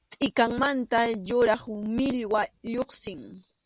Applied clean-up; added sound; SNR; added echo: none; none; none; none.